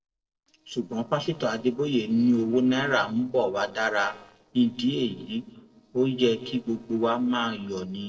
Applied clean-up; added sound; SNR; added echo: neural separator model SepFormer DNS4.